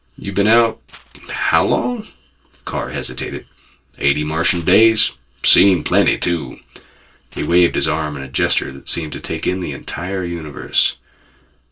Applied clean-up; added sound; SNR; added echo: neural separator model SepFormer DNS4.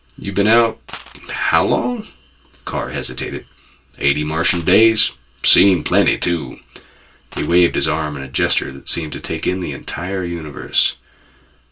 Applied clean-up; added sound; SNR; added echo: none; Coin (dropping); 13 dB; reverberation time 0.1 s.